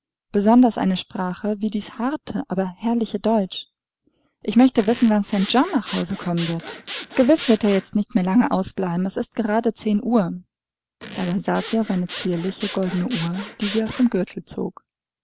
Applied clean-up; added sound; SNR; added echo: none; Zipper (clothing) / Sawing; 14 dB; none.